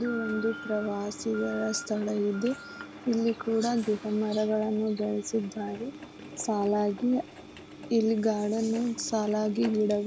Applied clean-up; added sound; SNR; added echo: none; Engine + Alarm; 14 dB; none.